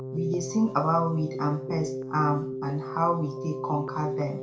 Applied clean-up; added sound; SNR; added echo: none; Keyboard (musical); 6 dB; reverberation time 0.3 s.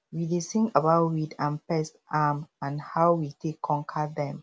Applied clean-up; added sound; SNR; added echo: none; none; none; none.